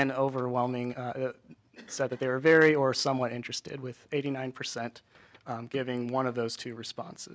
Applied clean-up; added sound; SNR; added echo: none; none; none; none.